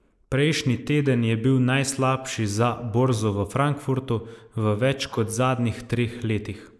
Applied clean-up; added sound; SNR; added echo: neural mask model Resemble Enhance denoiser.